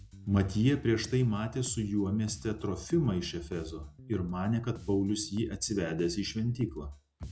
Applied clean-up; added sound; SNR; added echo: none; Bass guitar; 17 dB; none.